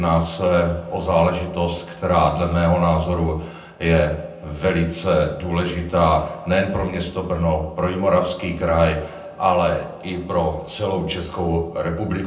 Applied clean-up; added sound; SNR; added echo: none; none; none; reverberation time 0.6 s.